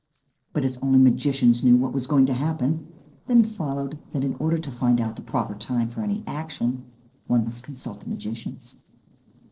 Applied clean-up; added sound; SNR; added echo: neural separator model SepFormer DNS4.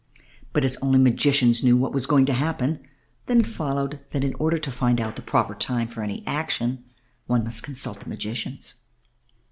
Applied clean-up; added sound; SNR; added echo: none; none; none; none.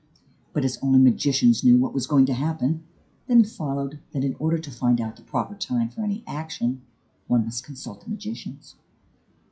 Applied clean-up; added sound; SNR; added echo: classical method WPE with log-MMSE.